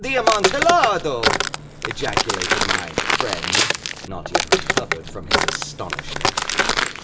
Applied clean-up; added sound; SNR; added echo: none; Walk, footsteps; -4 dB; reverberation time 2.6 s.